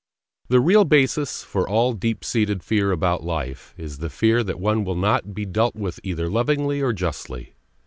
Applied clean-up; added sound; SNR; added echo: none; none; none; none.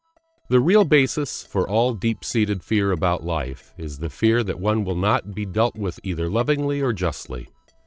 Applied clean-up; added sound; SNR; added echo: neural separator model SepFormer DNS4.